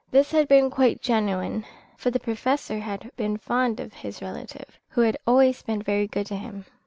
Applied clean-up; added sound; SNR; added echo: none; none; none; none.